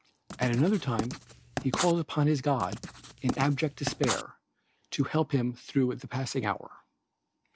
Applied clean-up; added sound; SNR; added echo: none; Writing; 7 dB; none.